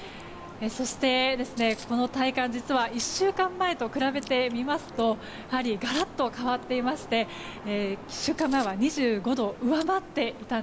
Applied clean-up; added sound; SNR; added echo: none; Chewing, mastication + Stream; 19 dB; none.